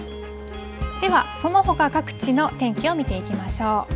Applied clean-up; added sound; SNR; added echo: none; Wind instrument, woodwind instrument; 18 dB; none.